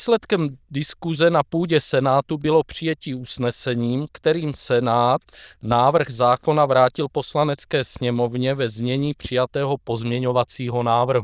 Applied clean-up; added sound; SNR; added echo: neural diffusion model UNIVERSE++.